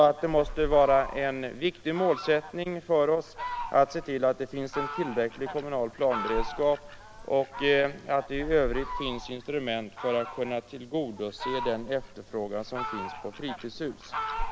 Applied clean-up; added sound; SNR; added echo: none; Fowl; 9 dB; none.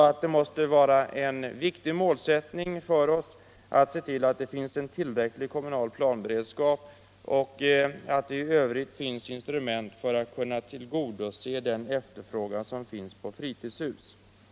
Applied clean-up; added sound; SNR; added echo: none; none; none; none.